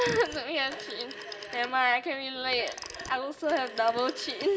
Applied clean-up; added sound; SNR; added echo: none; Telephone; 14 dB; reverberation time 0.6 s.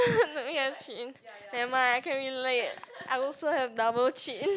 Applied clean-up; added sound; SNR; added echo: none; none; none; none.